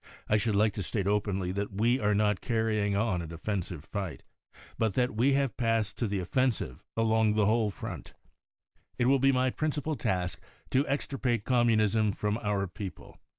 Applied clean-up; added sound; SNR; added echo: none; none; none; none.